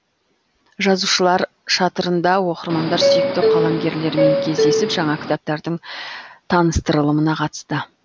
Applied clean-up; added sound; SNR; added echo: none; Subway, metro, underground; -2 dB; none.